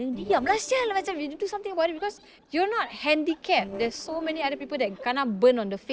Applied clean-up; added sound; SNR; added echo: neural separator model SepFormer DNS4.